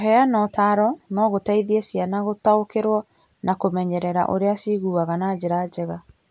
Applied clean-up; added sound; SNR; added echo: none; none; none; none.